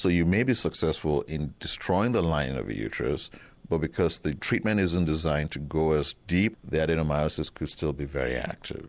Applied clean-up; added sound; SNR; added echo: none; none; none; none.